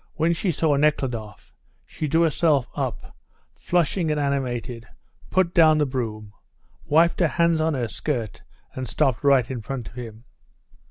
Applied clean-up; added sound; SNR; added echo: none; none; none; none.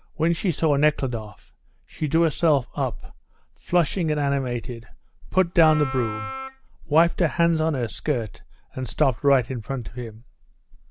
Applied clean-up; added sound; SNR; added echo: none; Wind instrument, woodwind instrument; 10 dB; none.